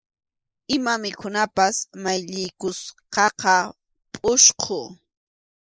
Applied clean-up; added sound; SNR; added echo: neural mask model Resemble Enhance denoiser.